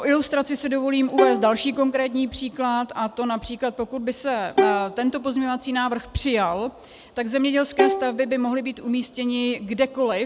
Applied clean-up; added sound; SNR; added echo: none; Bowed string instrument; 3 dB; none.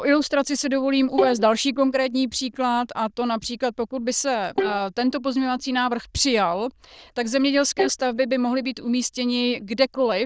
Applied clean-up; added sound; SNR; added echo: neural diffusion model UNIVERSE++.